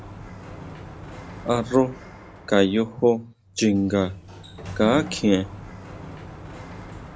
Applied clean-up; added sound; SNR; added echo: none; Sliding door; 14 dB; none.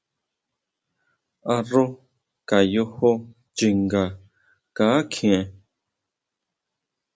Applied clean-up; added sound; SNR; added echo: none; none; none; none.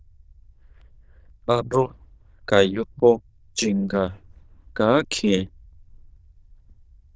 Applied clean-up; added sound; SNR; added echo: neural diffusion model UNIVERSE++.